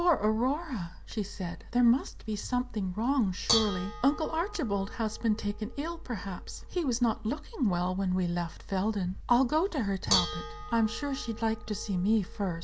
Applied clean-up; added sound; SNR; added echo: none; Dishes, pots, and pans / Bell; 9 dB; none.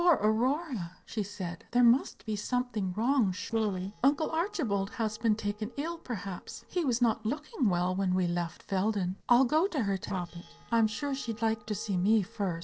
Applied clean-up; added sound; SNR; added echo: neural separator model SepFormer DNS4.